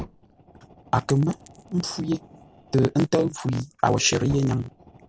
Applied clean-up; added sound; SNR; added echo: none; Fire + Coin (dropping); 19 dB; none.